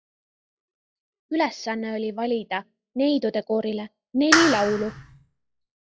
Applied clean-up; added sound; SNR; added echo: classical method log-MMSE.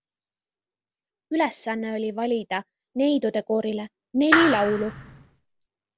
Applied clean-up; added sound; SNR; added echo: none; Clapping; -1 dB; none.